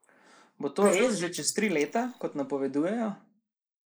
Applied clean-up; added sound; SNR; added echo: neural mask model Resemble Enhance denoiser.